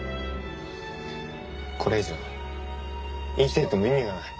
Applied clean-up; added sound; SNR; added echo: none; none; none; reverberation time 1.9 s.